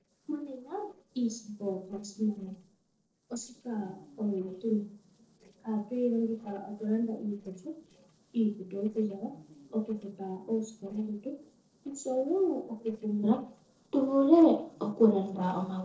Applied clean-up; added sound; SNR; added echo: neural separator model SepFormer DNS4.